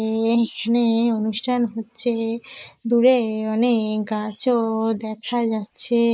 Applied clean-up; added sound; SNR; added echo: neural mask model Resemble Enhance denoiser.